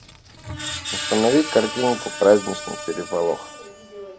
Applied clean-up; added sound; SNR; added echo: none; Screech; 9 dB; none.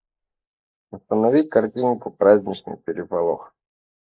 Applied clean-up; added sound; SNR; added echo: neural mask model Resemble Enhance denoiser.